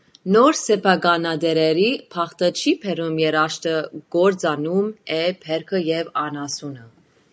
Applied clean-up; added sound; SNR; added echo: none; none; none; none.